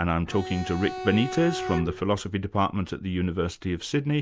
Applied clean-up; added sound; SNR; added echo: none; Bowed string instrument; 8 dB; none.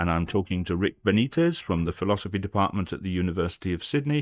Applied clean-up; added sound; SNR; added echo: neural mask model DeepFilterNet 3.